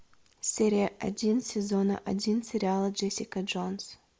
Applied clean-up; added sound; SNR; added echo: none; none; none; none.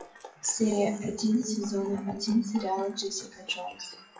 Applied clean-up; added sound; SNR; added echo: classical method WPE with log-MMSE.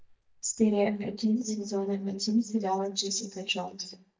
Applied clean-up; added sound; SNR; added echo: neural mask model DeepFilterNet 3.